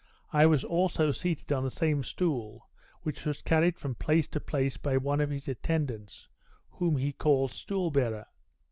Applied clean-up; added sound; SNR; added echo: none; none; none; none.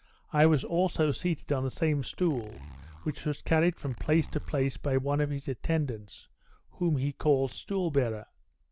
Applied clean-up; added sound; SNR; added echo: none; Zipper (clothing); 19 dB; none.